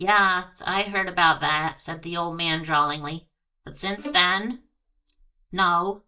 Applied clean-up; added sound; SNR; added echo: neural mask model DeepFilterNet 3.